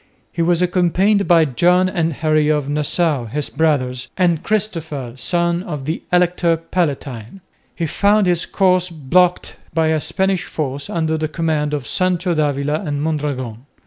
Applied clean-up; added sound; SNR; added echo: none; none; none; none.